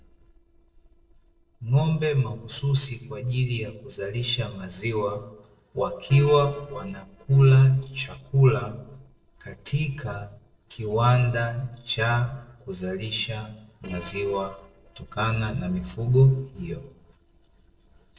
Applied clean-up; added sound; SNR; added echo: neural separator model SepFormer DNS4.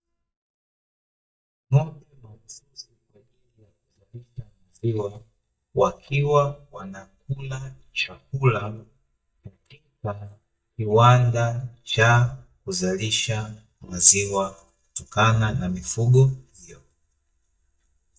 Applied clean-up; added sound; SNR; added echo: neural mask model DeepFilterNet 3.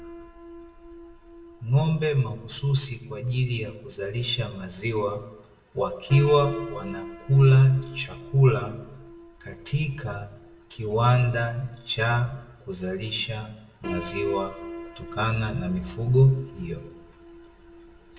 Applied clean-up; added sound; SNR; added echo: none; Piano; 17 dB; reverberation time 0.8 s.